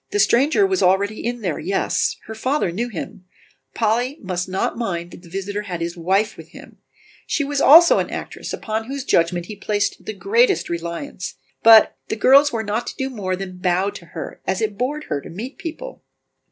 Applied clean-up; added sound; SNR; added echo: none; none; none; none.